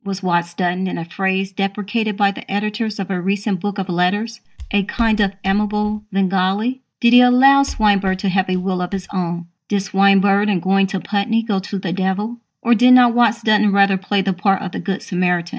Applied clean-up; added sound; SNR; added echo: neural mask model DeepFilterNet 3.